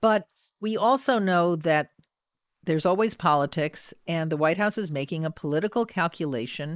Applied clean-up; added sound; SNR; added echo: neural mask model Resemble Enhance denoiser.